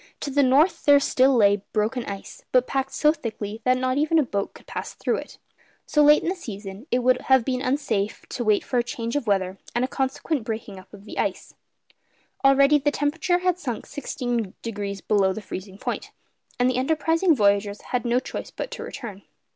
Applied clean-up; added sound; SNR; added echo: none; none; none; none.